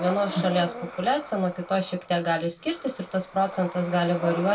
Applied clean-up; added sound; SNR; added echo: none; Breathing; 12 dB; reverberation time 0.2 s.